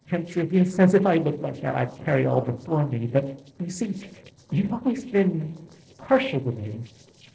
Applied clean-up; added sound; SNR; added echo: neural separator model SepFormer DNS4.